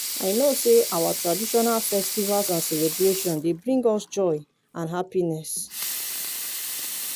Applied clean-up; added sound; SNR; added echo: none; Sink (filling or washing) / Water tap, faucet / Liquid; 6 dB; none.